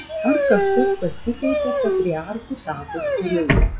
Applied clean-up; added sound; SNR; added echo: classical method log-MMSE.